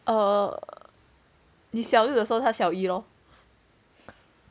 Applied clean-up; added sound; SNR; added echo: none; none; none; none.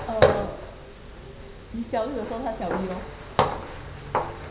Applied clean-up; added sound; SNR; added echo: none; Walk, footsteps; -5 dB; reverberation time 0.5 s.